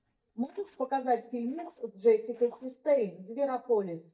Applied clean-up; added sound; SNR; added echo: neural mask model DeepFilterNet 3.